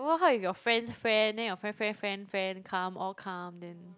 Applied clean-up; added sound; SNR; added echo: none; none; none; none.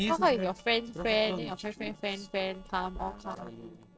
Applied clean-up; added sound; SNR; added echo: neural separator model SepFormer DNS4.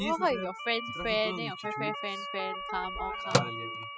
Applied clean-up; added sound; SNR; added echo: classical method spectral subtraction.